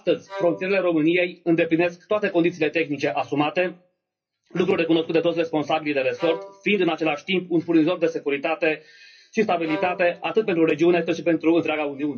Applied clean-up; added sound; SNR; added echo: classical method WPE with log-MMSE.